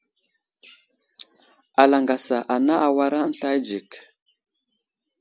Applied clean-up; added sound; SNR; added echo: none; none; none; none.